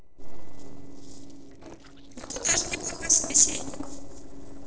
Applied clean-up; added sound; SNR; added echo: neural separator model SepFormer DNS4.